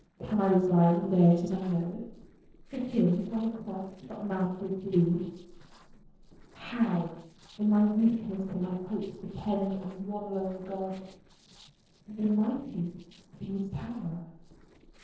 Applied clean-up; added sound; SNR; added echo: neural separator model SepFormer DNS4.